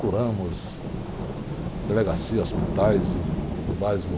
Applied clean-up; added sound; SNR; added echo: none; Rain / Thunderstorm; 2 dB; none.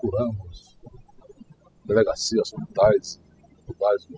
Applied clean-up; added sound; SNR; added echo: classical method spectral subtraction.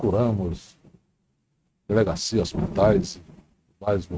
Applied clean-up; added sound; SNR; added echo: neural mask model RNNoise.